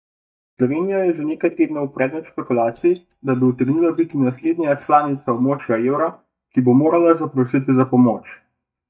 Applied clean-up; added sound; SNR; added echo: neural mask model DeepFilterNet 3.